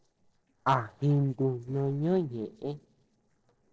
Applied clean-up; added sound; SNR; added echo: neural separator model SepFormer DNS4.